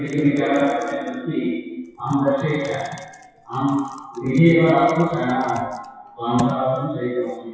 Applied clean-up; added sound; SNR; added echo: classical method WPE with log-MMSE.